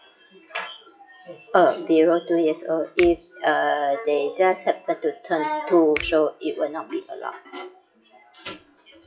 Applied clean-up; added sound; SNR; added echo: classical method WPE with log-MMSE.